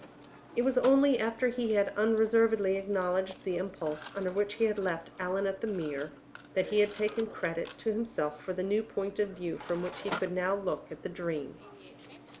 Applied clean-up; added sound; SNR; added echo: none; Mechanisms; 16 dB; none.